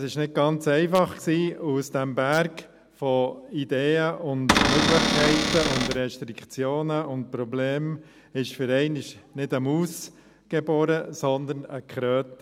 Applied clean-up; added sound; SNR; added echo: none; Cupboard open or close / Door; -3 dB; none.